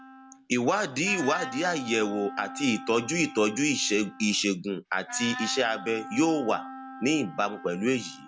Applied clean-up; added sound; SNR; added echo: none; Wind instrument, woodwind instrument; 13 dB; none.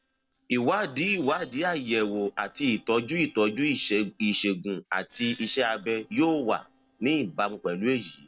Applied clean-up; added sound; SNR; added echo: neural separator model SepFormer DNS4.